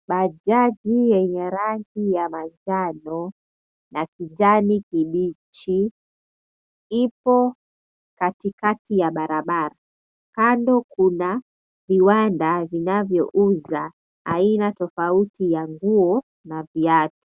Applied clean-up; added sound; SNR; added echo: none; none; none; none.